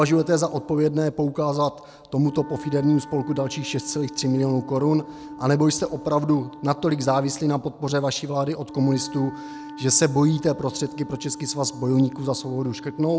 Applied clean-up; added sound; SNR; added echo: none; Wind instrument, woodwind instrument; 16 dB; none.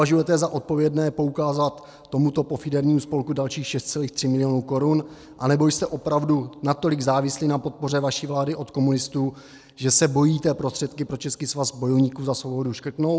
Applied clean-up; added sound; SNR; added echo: none; none; none; none.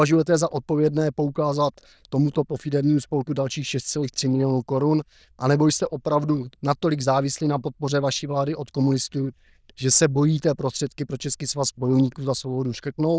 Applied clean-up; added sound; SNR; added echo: neural diffusion model UNIVERSE++.